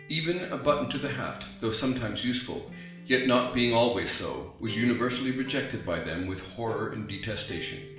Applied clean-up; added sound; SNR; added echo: none; Acoustic guitar; 16 dB; reverberation time 0.7 s.